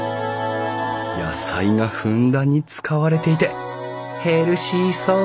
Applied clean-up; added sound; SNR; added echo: none; none; none; none.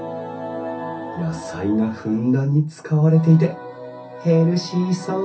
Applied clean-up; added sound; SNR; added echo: none; none; none; reverberation time 0.3 s.